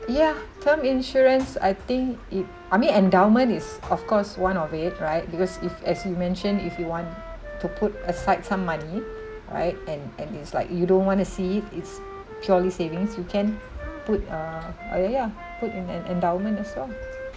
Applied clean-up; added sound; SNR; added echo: none; Wind instrument, woodwind instrument; 15 dB; none.